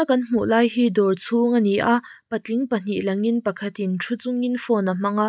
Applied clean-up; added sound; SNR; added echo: none; none; none; none.